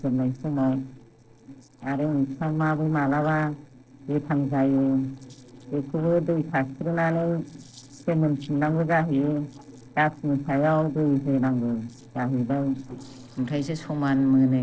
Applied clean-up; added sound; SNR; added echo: neural separator model SepFormer DNS4.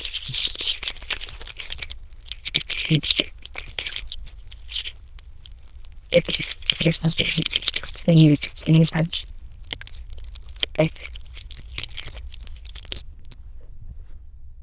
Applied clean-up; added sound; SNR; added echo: neural diffusion model UNIVERSE++.